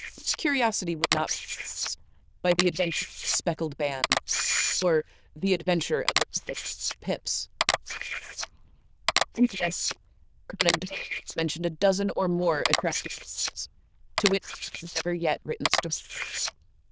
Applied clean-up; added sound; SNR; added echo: neural diffusion model UNIVERSE++.